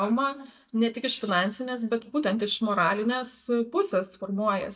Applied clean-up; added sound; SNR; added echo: neural mask model DeepFilterNet 3.